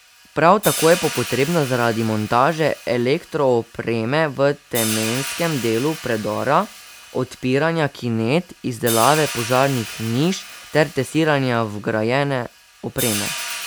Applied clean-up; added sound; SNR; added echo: none; Hi-hat; 11 dB; none.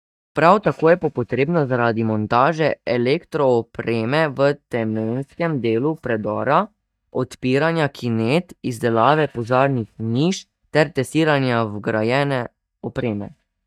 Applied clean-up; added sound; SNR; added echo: neural mask model DeepFilterNet 3.